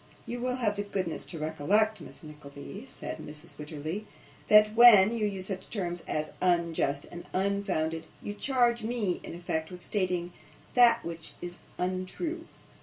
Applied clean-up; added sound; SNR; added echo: none; none; none; reverberation time 0.2 s.